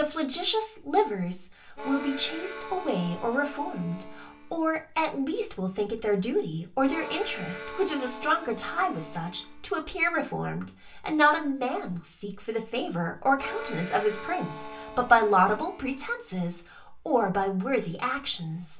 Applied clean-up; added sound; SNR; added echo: none; Harmonica; 13 dB; reverberation time 0.3 s.